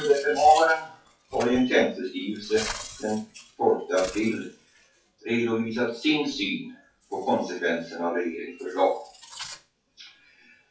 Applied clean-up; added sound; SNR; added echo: classical method WPE with log-MMSE.